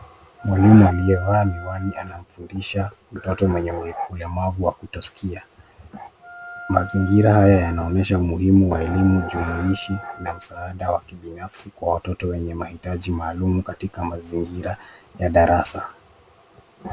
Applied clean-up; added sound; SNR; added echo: none; Wind instrument, woodwind instrument; 17 dB; none.